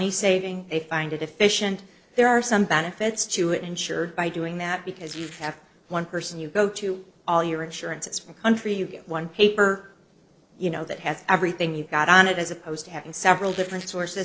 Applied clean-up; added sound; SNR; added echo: neural separator model SepFormer DNS4.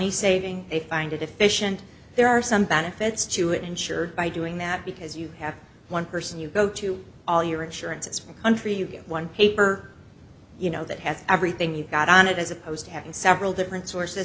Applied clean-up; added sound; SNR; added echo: none; none; none; none.